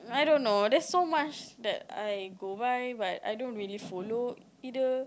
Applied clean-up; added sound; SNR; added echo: none; none; none; none.